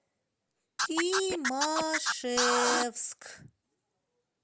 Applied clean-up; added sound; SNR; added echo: none; Scratching (performance technique); -2 dB; none.